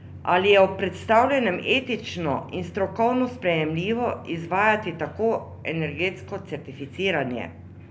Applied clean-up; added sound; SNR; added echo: none; Drum; 18 dB; none.